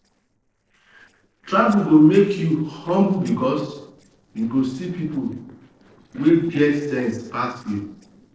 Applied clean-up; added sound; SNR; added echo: neural separator model SepFormer DNS4.